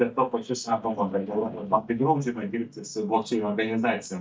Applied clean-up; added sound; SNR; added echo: neural mask model DeepFilterNet 3.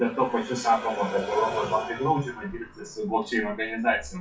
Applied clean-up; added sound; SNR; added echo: classical method WPE with log-MMSE.